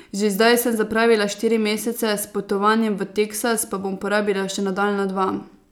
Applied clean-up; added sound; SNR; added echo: none; none; none; none.